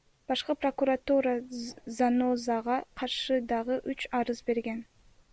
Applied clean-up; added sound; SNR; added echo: none; none; none; none.